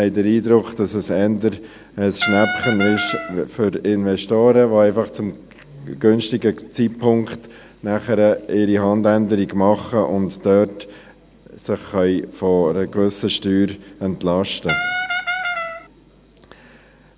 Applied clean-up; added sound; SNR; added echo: none; Brass instrument; 4 dB; none.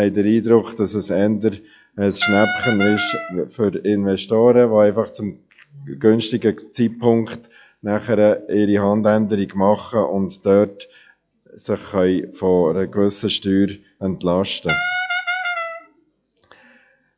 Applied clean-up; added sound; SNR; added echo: classical method log-MMSE.